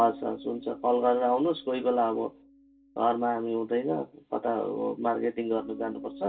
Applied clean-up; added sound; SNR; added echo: none; Bass guitar; 20 dB; reverberation time 0.2 s.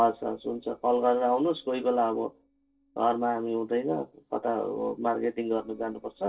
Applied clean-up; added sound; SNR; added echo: neural separator model SepFormer DNS4.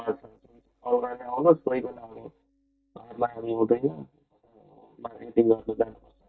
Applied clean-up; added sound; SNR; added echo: neural mask model DeepFilterNet 3.